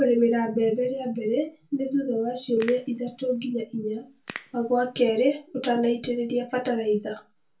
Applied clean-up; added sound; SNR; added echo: none; Crack / Crackle; 19 dB; reverberation time 0.2 s.